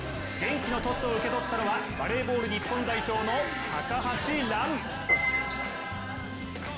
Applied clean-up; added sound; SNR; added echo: none; Piano; 8 dB; none.